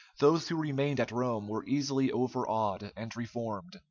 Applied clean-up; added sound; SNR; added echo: none; none; none; none.